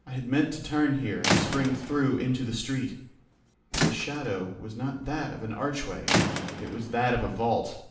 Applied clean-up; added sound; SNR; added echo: none; Squeak / Rattle / Slam; 3 dB; reverberation time 0.6 s.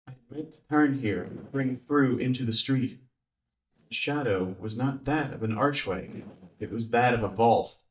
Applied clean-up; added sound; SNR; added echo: neural mask model DeepFilterNet 3.